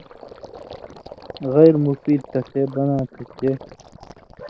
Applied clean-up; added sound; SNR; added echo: none; Gurgling; 19 dB; none.